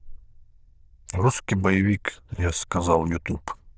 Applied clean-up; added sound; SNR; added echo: neural diffusion model UNIVERSE++.